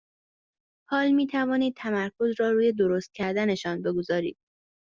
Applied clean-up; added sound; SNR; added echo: none; none; none; none.